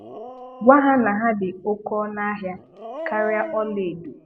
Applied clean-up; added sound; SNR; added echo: none; Dog; 15 dB; none.